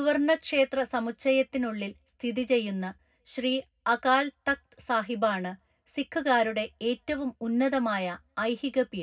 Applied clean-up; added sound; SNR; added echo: none; none; none; reverberation time 0.3 s.